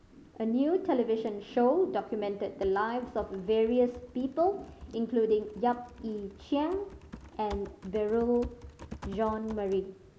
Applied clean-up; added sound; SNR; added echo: none; Typing; 19 dB; none.